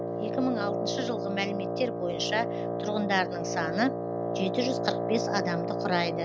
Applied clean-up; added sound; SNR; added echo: none; Wind instrument, woodwind instrument; 0 dB; none.